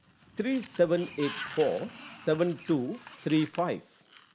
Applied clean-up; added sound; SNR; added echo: none; Sliding door; 16 dB; none.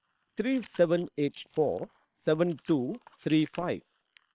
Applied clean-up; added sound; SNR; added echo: neural separator model SepFormer WHAM!.